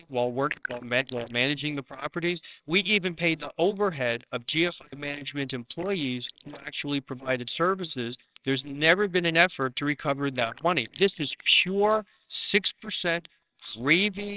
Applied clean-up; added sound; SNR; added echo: neural separator model SepFormer WHAMR!.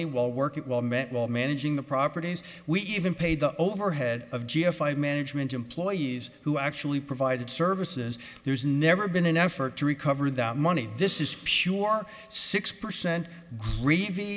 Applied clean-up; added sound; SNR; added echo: none; none; none; none.